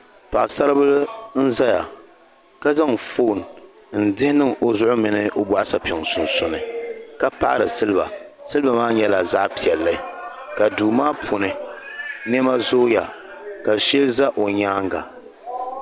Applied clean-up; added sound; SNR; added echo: none; none; none; none.